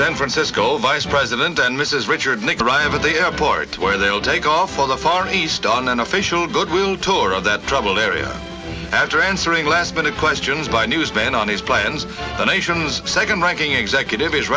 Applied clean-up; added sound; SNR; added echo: none; none; none; none.